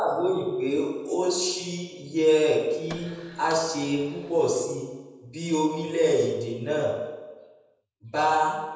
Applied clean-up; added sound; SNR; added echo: none; Printer; 20 dB; reverberation time 1.0 s.